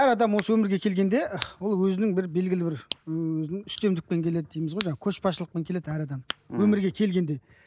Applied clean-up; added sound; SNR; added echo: neural mask model Resemble Enhance denoiser.